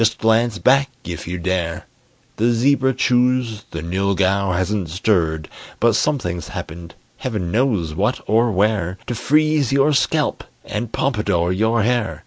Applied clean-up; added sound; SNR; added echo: none; none; none; none.